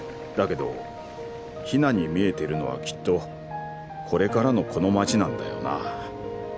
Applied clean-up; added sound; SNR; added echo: none; none; none; none.